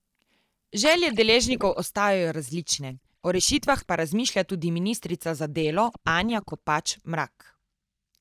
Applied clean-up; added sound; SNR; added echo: neural mask model DeepFilterNet 3.